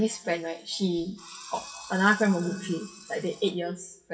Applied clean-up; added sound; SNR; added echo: classical method WPE with log-MMSE.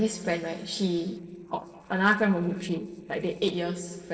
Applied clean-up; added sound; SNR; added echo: neural separator model SepFormer DNS4.